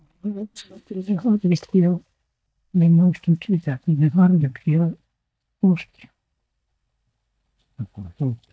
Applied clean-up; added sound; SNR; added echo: neural mask model DeepFilterNet 3.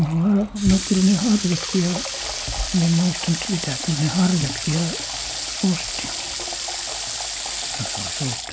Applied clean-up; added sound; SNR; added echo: none; Water tap, faucet / Water; 6 dB; none.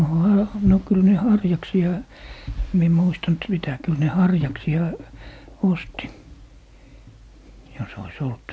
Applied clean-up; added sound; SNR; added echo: none; none; none; none.